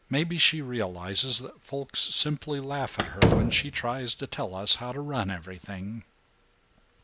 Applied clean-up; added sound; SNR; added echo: none; Slam; -2 dB; none.